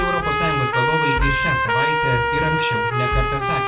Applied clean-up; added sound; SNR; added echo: none; Trumpet; -3 dB; reverberation time 0.2 s.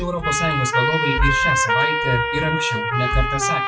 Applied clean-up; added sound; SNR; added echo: classical method WPE with log-MMSE.